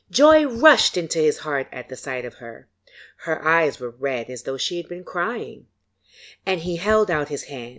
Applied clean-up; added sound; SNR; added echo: none; none; none; none.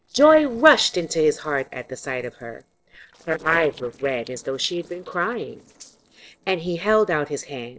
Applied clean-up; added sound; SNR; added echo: neural separator model SepFormer DNS4.